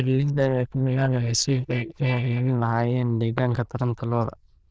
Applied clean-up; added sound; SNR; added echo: neural diffusion model UNIVERSE++.